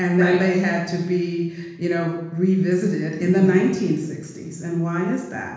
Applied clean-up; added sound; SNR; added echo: none; none; none; reverberation time 1.1 s.